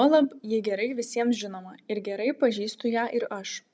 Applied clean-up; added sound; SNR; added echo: none; none; none; none.